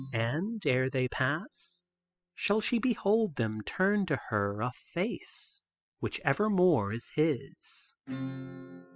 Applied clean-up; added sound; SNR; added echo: classical method spectral subtraction.